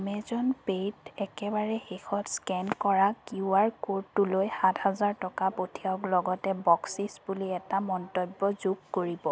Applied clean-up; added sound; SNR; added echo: none; none; none; none.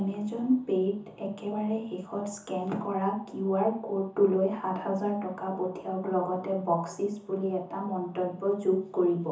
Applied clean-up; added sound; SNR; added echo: none; none; none; reverberation time 0.6 s.